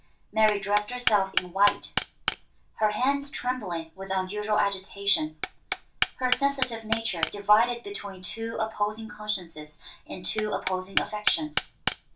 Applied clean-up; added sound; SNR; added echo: none; Hammer; 0 dB; reverberation time 0.2 s.